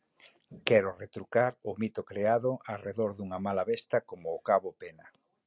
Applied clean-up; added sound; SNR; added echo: none; none; none; none.